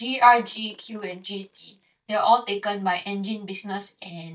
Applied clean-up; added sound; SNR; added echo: neural mask model DeepFilterNet 3.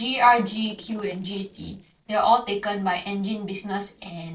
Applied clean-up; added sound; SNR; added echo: neural separator model SepFormer DNS4.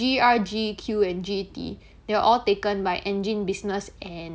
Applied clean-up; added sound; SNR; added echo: none; none; none; none.